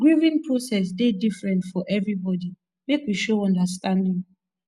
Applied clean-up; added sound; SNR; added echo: none; none; none; none.